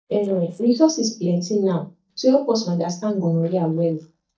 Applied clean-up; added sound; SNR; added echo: neural mask model DeepFilterNet 3.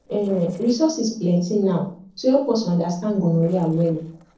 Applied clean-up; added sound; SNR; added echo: neural separator model SepFormer DNS4.